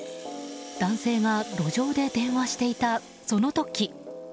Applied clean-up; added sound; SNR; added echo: none; Rattle (instrument); 19 dB; none.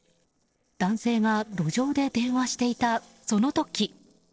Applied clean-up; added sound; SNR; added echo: neural separator model SepFormer DNS4.